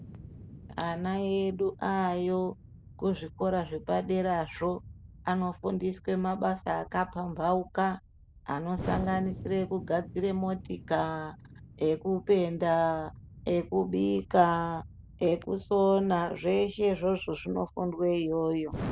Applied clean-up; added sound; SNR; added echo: none; Explosion; 16 dB; none.